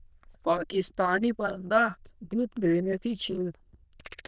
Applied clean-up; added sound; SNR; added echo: neural diffusion model UNIVERSE++.